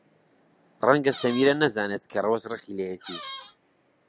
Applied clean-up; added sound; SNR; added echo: none; Squeak; 13 dB; none.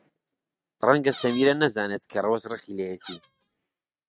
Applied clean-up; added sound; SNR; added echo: neural mask model RNNoise.